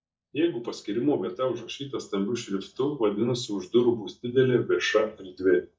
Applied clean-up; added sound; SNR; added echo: neural mask model DeepFilterNet 3.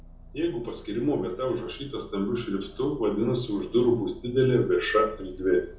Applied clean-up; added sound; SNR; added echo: none; Aircraft; 19 dB; reverberation time 1.0 s.